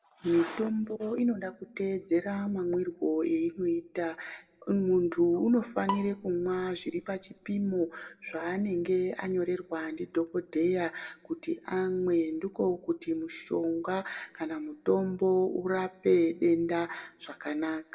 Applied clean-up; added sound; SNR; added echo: none; Bowed string instrument; 11 dB; reverberation time 1.0 s.